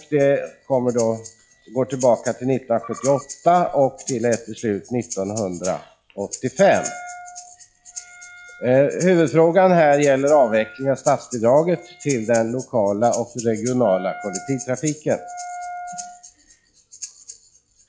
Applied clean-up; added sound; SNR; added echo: classical method log-MMSE.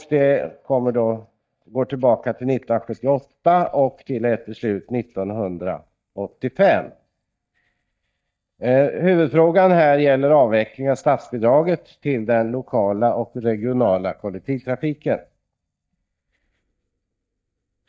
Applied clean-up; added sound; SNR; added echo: neural mask model DeepFilterNet 3.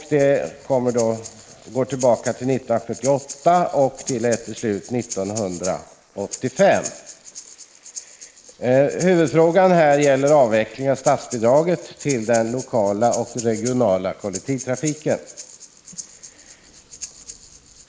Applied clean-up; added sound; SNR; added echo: neural mask model Resemble Enhance denoiser.